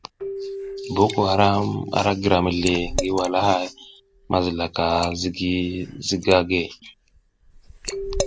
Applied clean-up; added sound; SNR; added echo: none; Liquid + Keyboard (musical); 11 dB; none.